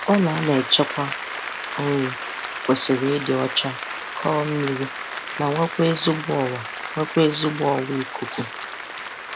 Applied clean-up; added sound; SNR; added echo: none; Applause; 8 dB; none.